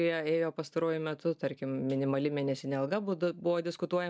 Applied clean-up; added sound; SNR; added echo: none; none; none; none.